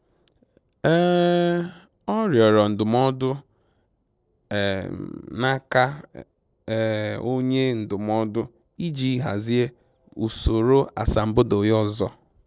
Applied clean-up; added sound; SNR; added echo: none; none; none; none.